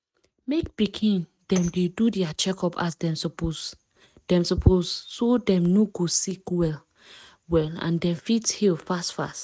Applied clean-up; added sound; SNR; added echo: neural mask model RNNoise.